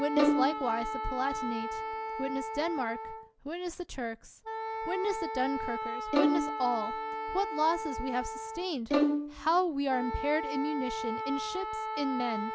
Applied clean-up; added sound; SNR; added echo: none; Bowed string instrument + Wind instrument, woodwind instrument; 0 dB; none.